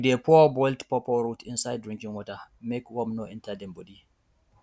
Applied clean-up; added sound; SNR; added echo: none; none; none; none.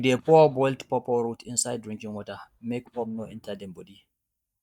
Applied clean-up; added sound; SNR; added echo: neural mask model DeepFilterNet 3.